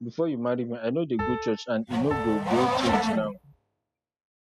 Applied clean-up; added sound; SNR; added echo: classical method spectral subtraction.